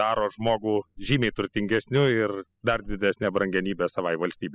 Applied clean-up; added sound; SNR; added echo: classical method spectral subtraction.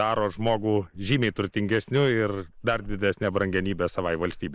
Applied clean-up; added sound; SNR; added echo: neural mask model Resemble Enhance denoiser.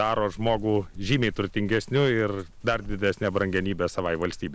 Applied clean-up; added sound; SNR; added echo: none; Dog; 14 dB; none.